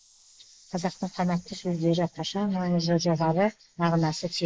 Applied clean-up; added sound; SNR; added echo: neural mask model Resemble Enhance denoiser.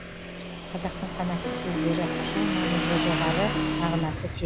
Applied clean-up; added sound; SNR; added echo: none; Motorcycle / Engine + Piano; -2 dB; none.